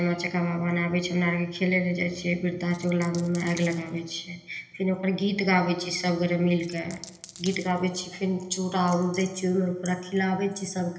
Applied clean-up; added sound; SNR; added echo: none; Coin (dropping); 20 dB; reverberation time 1.4 s.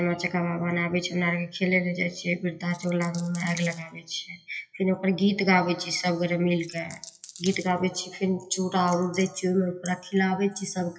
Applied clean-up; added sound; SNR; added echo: classical method WPE with log-MMSE.